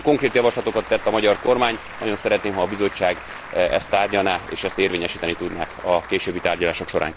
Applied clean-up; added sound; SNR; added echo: none; Applause; 15 dB; none.